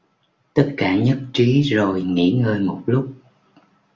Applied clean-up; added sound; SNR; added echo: none; none; none; none.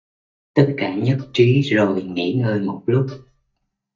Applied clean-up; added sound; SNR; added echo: neural mask model DeepFilterNet 3.